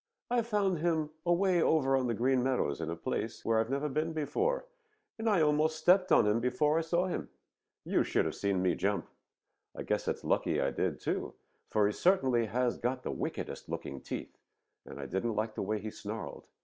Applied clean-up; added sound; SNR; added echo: none; none; none; none.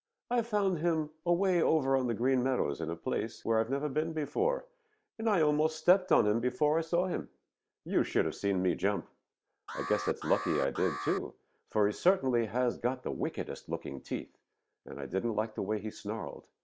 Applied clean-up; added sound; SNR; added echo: none; Alarm; 8 dB; none.